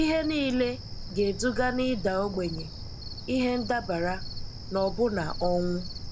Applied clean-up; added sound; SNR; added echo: none; Cricket; 8 dB; none.